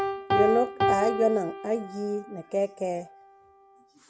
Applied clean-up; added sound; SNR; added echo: none; Piano; 2 dB; none.